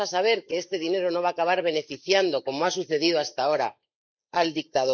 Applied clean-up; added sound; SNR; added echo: neural mask model Resemble Enhance denoiser.